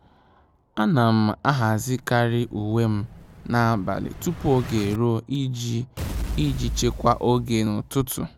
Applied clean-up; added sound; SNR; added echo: none; Explosion; 12 dB; none.